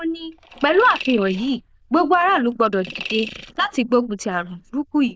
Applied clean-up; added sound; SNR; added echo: neural diffusion model UNIVERSE++.